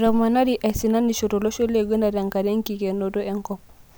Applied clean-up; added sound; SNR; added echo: none; none; none; none.